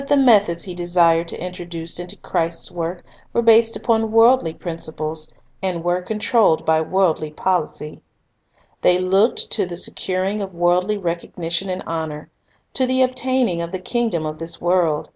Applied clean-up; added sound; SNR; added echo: none; none; none; none.